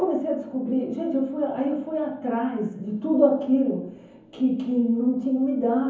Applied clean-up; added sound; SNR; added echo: none; none; none; reverberation time 0.7 s.